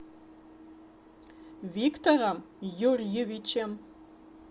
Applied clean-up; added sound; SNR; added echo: none; none; none; none.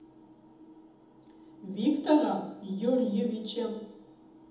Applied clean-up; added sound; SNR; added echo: none; none; none; reverberation time 1.0 s.